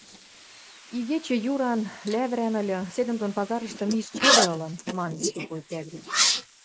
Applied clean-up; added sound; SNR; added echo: neural mask model Resemble Enhance denoiser.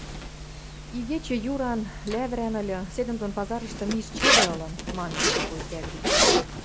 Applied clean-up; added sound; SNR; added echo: none; Zipper (clothing); -3 dB; none.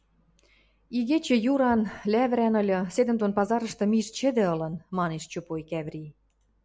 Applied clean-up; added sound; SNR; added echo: none; none; none; none.